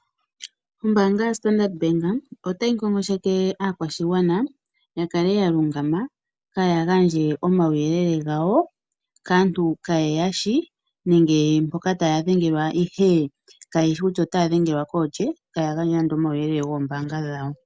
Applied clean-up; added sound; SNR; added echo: none; none; none; none.